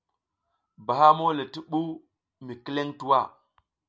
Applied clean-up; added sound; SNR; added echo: none; none; none; none.